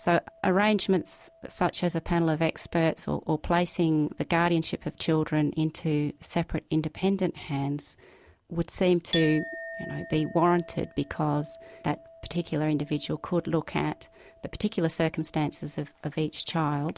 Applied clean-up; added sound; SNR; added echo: none; Chink, clink; 19 dB; none.